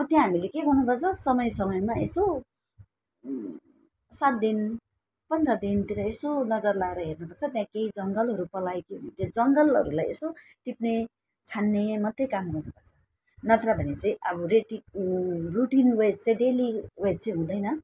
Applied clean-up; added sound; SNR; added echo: none; none; none; none.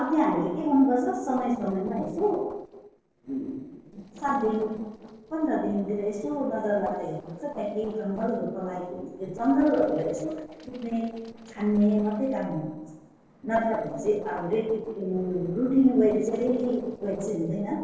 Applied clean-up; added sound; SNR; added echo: neural separator model SepFormer DNS4.